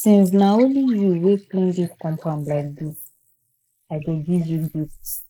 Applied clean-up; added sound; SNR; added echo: neural mask model Resemble Enhance denoiser.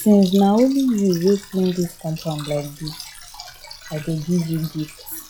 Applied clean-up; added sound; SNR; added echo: classical method log-MMSE.